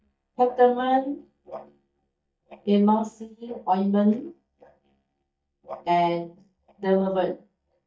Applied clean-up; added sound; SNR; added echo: neural mask model DeepFilterNet 3.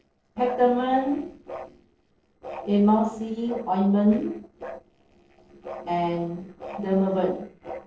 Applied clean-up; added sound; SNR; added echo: neural separator model SepFormer DNS4.